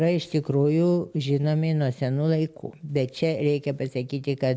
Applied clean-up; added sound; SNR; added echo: none; none; none; none.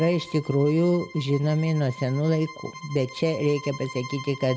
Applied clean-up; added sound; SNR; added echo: none; Bowed string instrument; 16 dB; none.